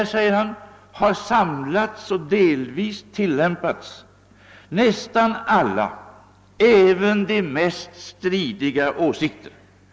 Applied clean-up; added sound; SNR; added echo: none; none; none; none.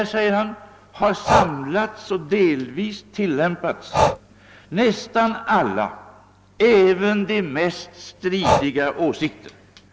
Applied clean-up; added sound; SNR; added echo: none; Breathing; 6 dB; none.